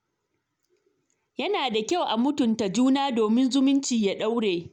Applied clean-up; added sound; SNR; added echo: none; none; none; none.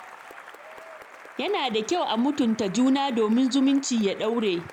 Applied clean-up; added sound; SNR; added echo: none; Applause / Cheering; 19 dB; none.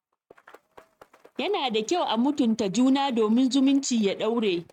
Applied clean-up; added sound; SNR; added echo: neural mask model RNNoise.